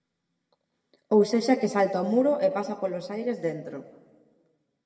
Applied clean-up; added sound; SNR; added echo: none; none; none; reverberation time 1.2 s.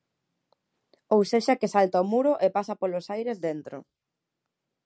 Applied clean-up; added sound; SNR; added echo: none; none; none; none.